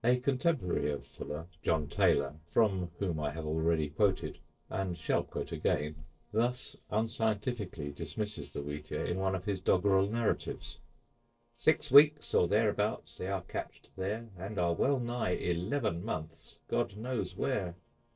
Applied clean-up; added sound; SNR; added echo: neural separator model SepFormer DNS4.